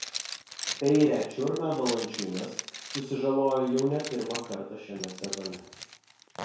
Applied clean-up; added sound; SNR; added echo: none; Zipper (clothing); 11 dB; reverberation time 0.6 s.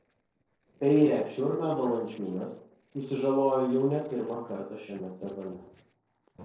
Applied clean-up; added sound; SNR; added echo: neural separator model SepFormer DNS4.